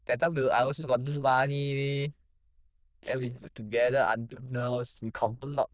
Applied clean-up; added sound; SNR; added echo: neural diffusion model UNIVERSE++.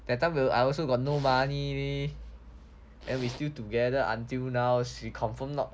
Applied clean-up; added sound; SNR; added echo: none; Zipper (clothing); 15 dB; none.